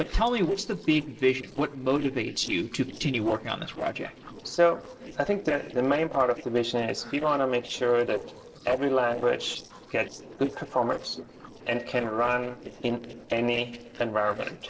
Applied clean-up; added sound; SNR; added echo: neural separator model SepFormer DNS4.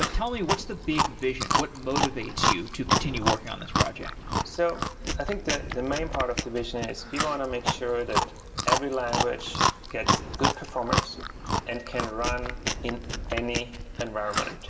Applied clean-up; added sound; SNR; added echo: none; Chewing, mastication; -2 dB; reverberation time 1.4 s.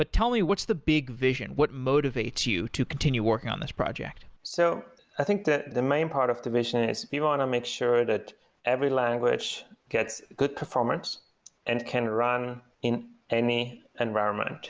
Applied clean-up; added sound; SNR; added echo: none; none; none; none.